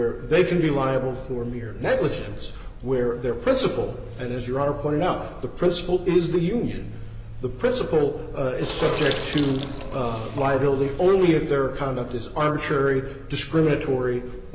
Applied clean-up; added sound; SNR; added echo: none; Sink (filling or washing); 7 dB; none.